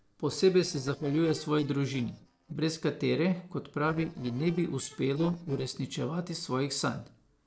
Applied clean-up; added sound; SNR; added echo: neural separator model SepFormer DNS4.